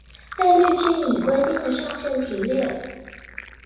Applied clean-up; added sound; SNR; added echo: none; Fill (with liquid); 11 dB; reverberation time 1.1 s.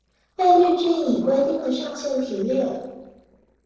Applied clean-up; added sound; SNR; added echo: neural separator model SepFormer DNS4.